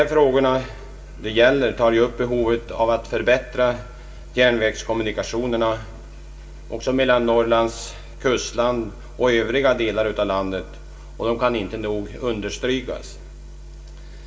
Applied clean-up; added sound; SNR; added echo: none; none; none; reverberation time 0.2 s.